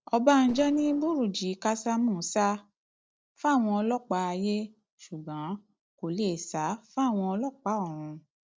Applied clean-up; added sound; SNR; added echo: neural separator model SepFormer DNS4.